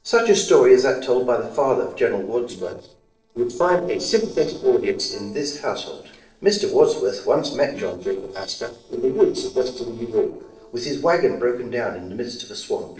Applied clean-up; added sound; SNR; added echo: neural separator model SepFormer DNS4.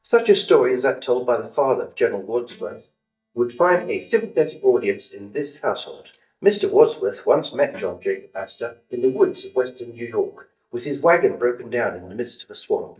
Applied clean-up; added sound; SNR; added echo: neural mask model DeepFilterNet 3.